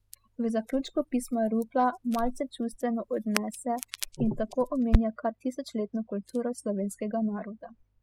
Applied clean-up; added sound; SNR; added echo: classical method spectral subtraction.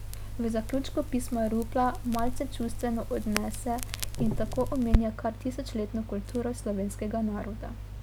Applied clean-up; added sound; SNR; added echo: none; Crackle; 2 dB; none.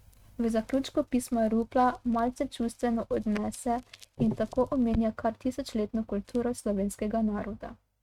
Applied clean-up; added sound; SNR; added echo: neural mask model RNNoise.